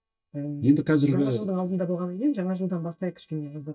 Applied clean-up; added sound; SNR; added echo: neural mask model DeepFilterNet 3.